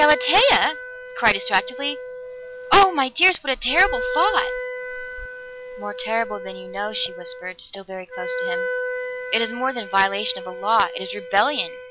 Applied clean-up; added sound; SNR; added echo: none; Wind instrument, woodwind instrument; 8 dB; none.